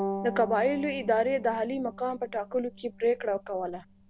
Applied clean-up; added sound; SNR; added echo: none; Bowed string instrument; 11 dB; none.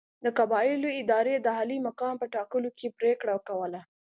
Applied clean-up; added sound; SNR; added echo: none; none; none; none.